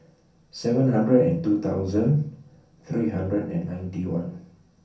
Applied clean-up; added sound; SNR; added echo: none; none; none; reverberation time 0.6 s.